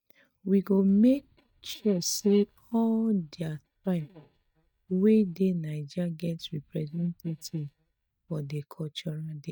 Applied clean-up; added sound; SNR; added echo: neural mask model DeepFilterNet 3.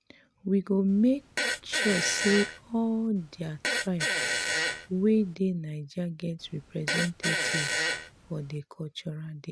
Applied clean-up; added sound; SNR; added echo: none; Fart; 2 dB; none.